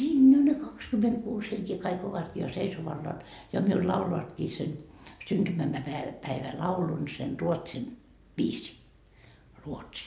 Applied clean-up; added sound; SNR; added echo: none; none; none; none.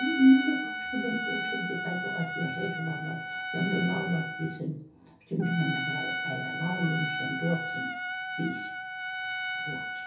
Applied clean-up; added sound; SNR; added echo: none; Trumpet; 4 dB; reverberation time 0.3 s.